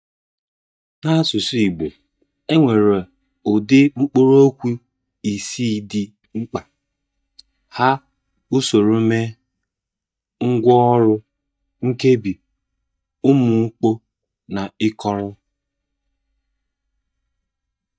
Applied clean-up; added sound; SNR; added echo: neural mask model DeepFilterNet 3.